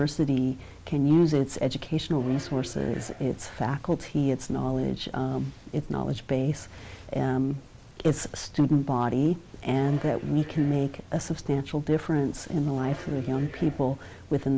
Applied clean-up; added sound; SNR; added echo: none; Subway, metro, underground; 18 dB; none.